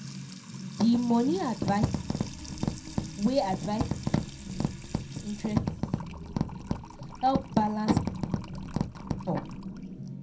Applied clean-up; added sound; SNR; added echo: none; Trickle, dribble / Water tap, faucet / Music; 10 dB; reverberation time 0.2 s.